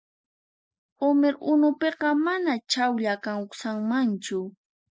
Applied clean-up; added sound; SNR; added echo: none; none; none; none.